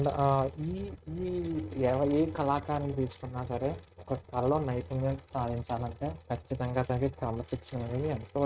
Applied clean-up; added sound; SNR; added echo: neural mask model RNNoise.